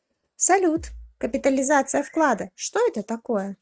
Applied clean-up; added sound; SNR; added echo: neural mask model RNNoise.